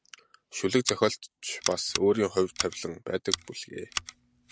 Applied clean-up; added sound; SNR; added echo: none; Scissors; 8 dB; none.